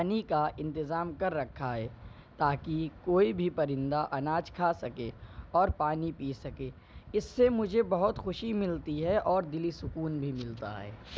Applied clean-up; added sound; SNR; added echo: none; none; none; none.